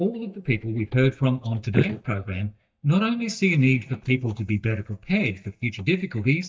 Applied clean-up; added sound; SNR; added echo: neural mask model DeepFilterNet 3.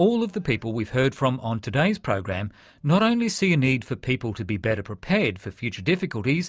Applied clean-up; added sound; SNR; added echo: none; none; none; none.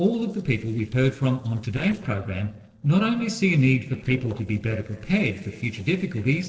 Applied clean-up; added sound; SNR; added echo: neural separator model SepFormer DNS4.